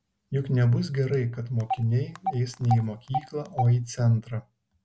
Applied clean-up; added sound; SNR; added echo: none; Telephone; 8 dB; none.